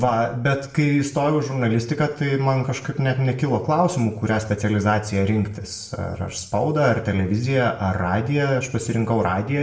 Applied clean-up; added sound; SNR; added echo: none; none; none; reverberation time 0.5 s.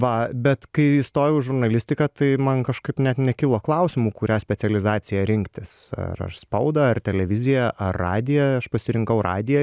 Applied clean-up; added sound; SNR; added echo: none; none; none; none.